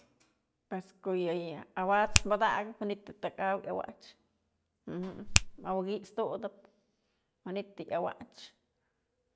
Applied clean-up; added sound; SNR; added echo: none; Finger snapping; -5 dB; none.